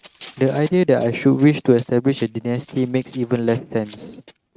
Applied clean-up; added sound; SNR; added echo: neural mask model RNNoise.